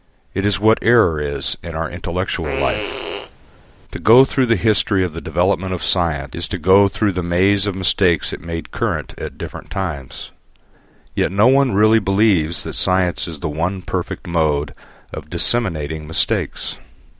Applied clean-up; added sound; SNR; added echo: none; Fart; 9 dB; none.